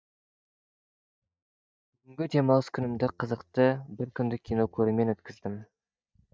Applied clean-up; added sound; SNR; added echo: neural mask model DeepFilterNet 3.